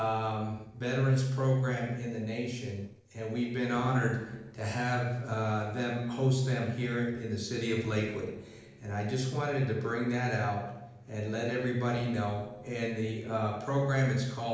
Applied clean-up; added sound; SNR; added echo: neural separator model SepFormer DNS4.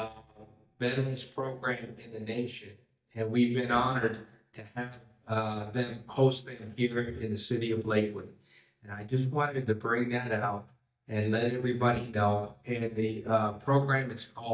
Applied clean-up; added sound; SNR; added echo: neural mask model DeepFilterNet 3.